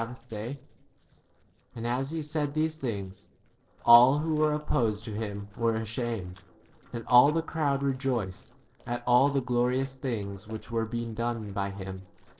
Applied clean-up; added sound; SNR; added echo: neural separator model SepFormer DNS4.